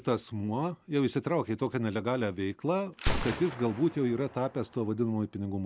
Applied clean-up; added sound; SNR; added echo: none; Gunshot, gunfire; 9 dB; none.